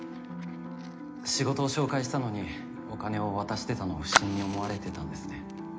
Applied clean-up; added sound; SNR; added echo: none; Fire; 6 dB; reverberation time 0.4 s.